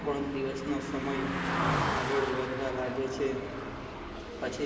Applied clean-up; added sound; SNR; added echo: none; Car passing by; 2 dB; reverberation time 1.9 s.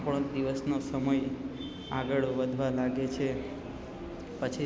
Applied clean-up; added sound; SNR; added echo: none; none; none; none.